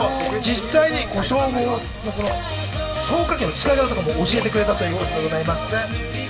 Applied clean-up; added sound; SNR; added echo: none; Splash, splatter; 19 dB; reverberation time 0.8 s.